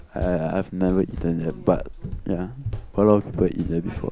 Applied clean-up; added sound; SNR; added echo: none; Run; 10 dB; none.